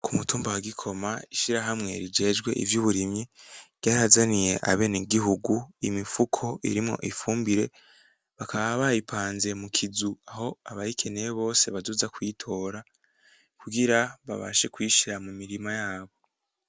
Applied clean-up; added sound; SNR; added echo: none; none; none; none.